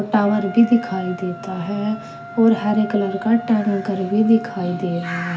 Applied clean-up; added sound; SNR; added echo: none; Wind instrument, woodwind instrument; 15 dB; reverberation time 0.8 s.